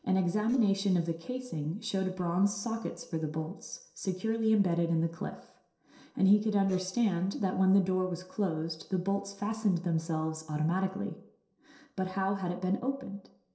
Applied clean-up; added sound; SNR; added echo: neural separator model SepFormer DNS4.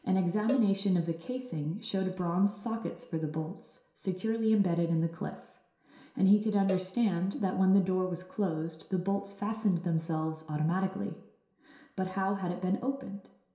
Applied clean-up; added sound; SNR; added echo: none; Cowbell; 15 dB; reverberation time 0.7 s.